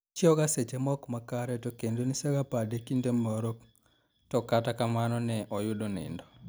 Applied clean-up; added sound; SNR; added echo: none; none; none; none.